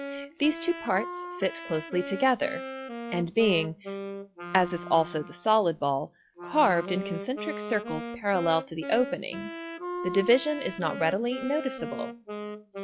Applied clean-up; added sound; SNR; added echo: classical method log-MMSE.